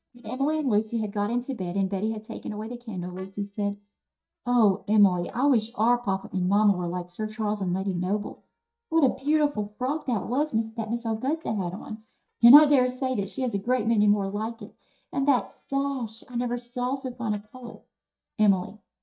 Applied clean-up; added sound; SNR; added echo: neural mask model DeepFilterNet 3.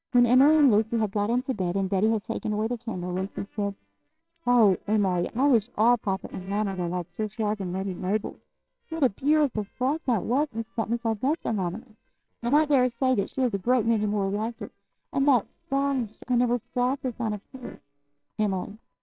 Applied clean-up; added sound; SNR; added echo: neural separator model SepFormer WHAMR!.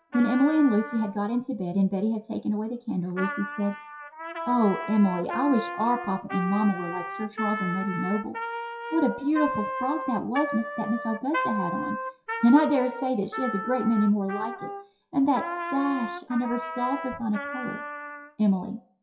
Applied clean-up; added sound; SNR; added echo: classical method WPE with log-MMSE.